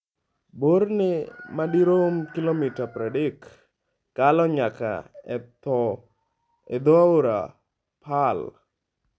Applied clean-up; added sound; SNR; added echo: none; none; none; none.